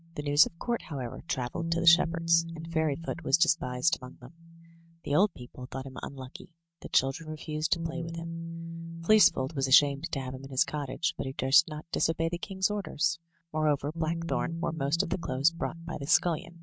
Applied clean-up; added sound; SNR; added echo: neural mask model RNNoise.